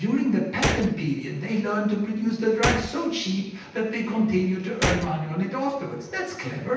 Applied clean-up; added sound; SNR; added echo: none; Gunshot, gunfire; 7 dB; reverberation time 0.9 s.